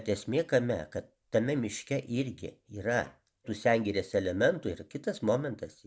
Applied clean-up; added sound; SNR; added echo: none; none; none; none.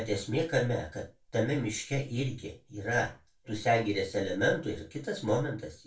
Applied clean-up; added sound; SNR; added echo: none; none; none; reverberation time 0.2 s.